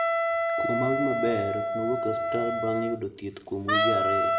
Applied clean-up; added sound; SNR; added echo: none; Wind instrument, woodwind instrument; -4 dB; reverberation time 0.7 s.